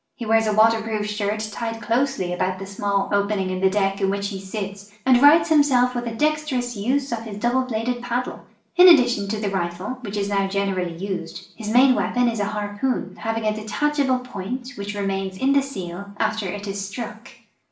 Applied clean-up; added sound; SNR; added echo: none; none; none; reverberation time 0.4 s.